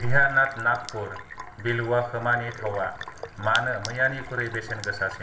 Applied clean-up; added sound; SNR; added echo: none; Sink (filling or washing); 15 dB; reverberation time 0.4 s.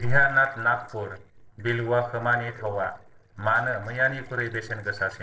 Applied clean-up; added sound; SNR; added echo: neural separator model SepFormer DNS4.